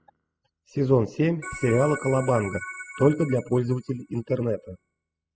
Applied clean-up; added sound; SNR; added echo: classical method spectral subtraction.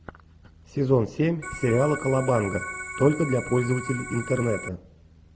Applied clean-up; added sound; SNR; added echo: none; Organ; 10 dB; none.